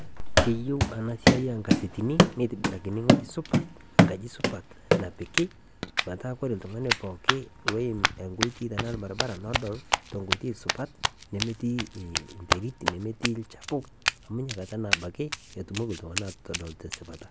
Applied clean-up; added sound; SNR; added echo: none; Run; -4 dB; none.